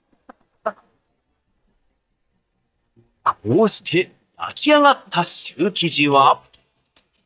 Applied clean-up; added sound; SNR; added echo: neural mask model DeepFilterNet 3.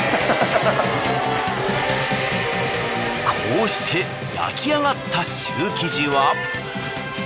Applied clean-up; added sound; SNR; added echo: none; Telephone; 9 dB; none.